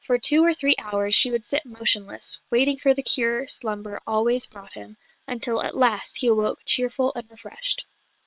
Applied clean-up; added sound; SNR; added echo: neural separator model SepFormer WHAM!.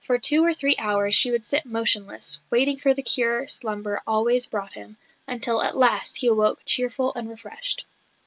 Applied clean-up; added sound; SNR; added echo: none; none; none; none.